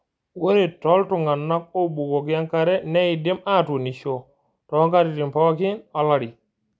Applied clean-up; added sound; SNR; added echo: none; none; none; none.